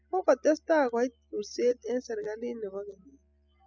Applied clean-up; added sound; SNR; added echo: classical method spectral subtraction.